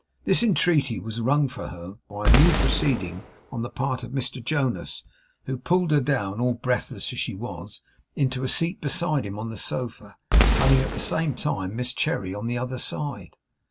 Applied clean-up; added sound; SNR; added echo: none; Boom; -2 dB; none.